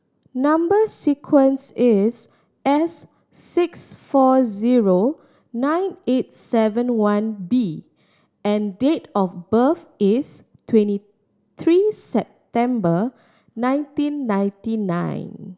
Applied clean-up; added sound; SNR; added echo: none; none; none; none.